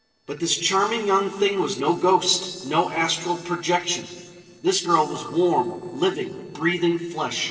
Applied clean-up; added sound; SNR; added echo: neural separator model SepFormer DNS4.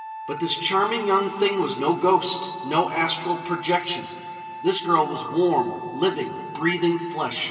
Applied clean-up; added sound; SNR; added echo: none; Wind instrument, woodwind instrument; 13 dB; reverberation time 2.8 s.